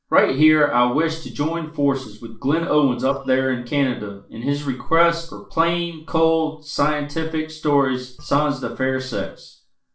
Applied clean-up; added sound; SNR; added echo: neural separator model SepFormer DNS4.